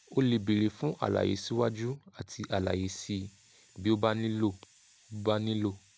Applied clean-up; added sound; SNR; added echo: none; Hiss; 18 dB; none.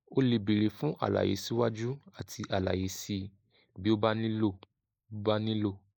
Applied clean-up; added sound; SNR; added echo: neural mask model Resemble Enhance denoiser.